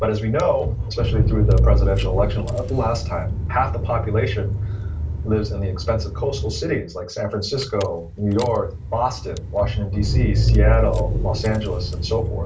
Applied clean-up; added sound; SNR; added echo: none; Engine / Car; -1 dB; reverberation time 0.2 s.